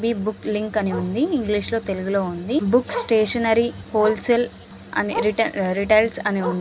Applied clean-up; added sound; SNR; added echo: none; Bark; 14 dB; none.